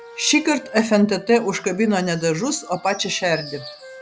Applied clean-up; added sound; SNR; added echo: none; Wind instrument, woodwind instrument + Bird; 20 dB; none.